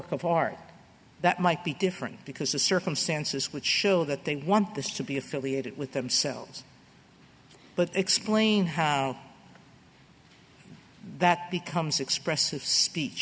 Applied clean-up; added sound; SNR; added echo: none; none; none; none.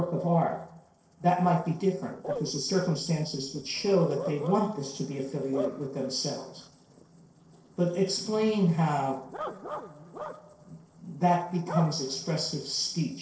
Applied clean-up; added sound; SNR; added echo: neural separator model SepFormer DNS4.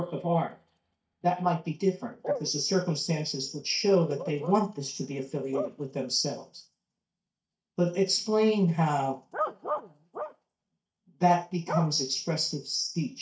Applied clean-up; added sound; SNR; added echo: neural mask model DeepFilterNet 3.